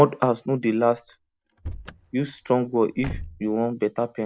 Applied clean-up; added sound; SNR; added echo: none; Slam / Car; 16 dB; none.